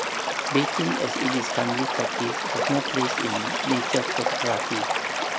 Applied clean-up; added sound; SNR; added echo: none; Stream / Liquid; -2 dB; none.